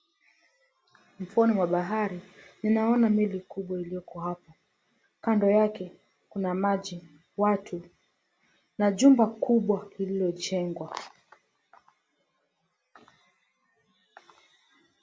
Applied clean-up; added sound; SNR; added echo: none; none; none; none.